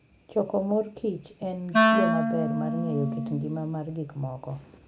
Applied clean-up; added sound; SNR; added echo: none; Wind instrument, woodwind instrument; -4 dB; none.